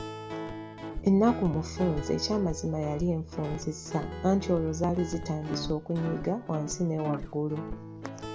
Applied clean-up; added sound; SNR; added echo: none; Guitar; 8 dB; none.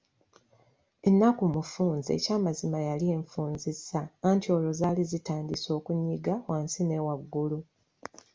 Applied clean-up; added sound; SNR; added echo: none; none; none; none.